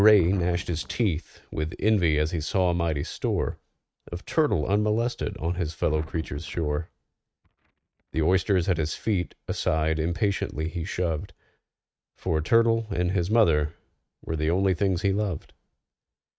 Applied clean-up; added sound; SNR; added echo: neural mask model RNNoise.